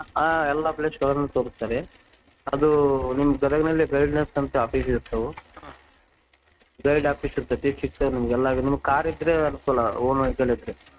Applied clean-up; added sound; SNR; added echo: neural mask model RNNoise.